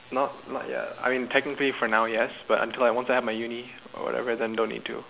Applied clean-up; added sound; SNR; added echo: none; none; none; none.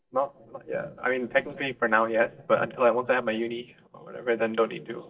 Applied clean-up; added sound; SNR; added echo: neural mask model DeepFilterNet 3.